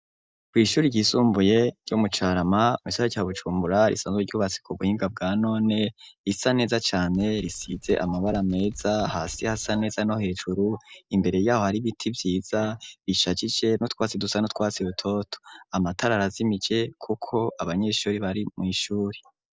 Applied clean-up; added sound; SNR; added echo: neural mask model DeepFilterNet 3.